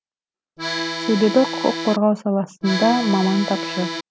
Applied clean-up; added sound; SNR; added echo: none; Accordion; 6 dB; none.